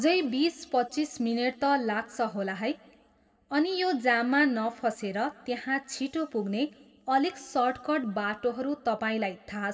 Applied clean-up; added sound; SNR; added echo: none; none; none; reverberation time 0.9 s.